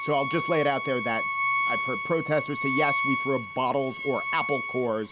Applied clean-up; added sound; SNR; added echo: none; Bowed string instrument; 2 dB; none.